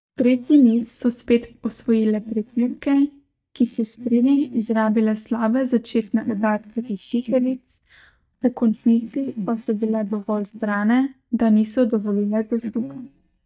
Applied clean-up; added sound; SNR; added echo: neural mask model DeepFilterNet 3.